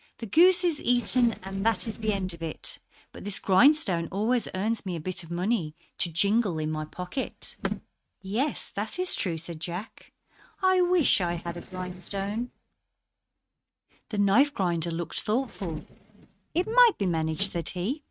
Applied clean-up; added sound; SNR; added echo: neural mask model RNNoise.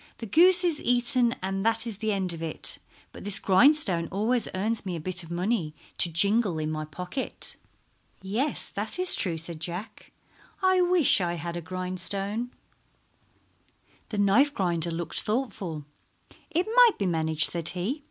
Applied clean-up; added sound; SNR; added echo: none; none; none; none.